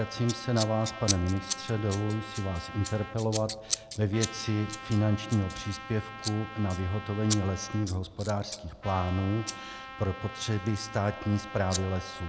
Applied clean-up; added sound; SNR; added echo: none; Trumpet + Scissors; 9 dB; none.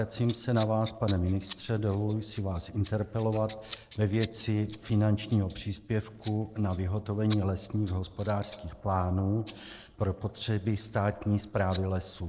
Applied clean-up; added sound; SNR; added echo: neural mask model Resemble Enhance denoiser.